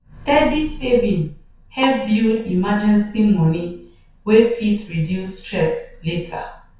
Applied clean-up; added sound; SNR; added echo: none; Bowed string instrument; 15 dB; reverberation time 0.3 s.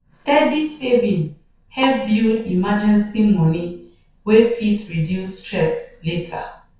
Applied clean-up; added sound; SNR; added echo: neural separator model SepFormer DNS4.